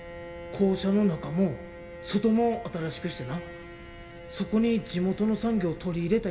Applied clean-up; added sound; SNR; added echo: none; Bowed string instrument; 16 dB; reverberation time 1.2 s.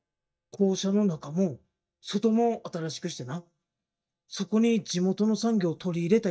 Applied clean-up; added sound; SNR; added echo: neural mask model DeepFilterNet 3.